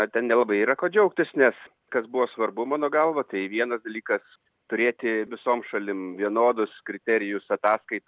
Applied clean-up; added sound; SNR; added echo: none; none; none; none.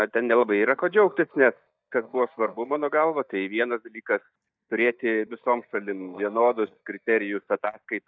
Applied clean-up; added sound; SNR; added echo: neural mask model DeepFilterNet 3.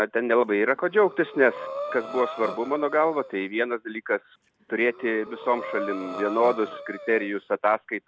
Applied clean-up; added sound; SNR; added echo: none; Breathing; 12 dB; none.